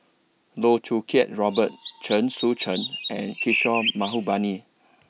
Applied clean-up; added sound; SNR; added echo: none; Chirp, tweet; 6 dB; none.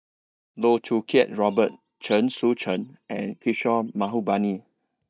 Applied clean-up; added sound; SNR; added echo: neural mask model DeepFilterNet 3.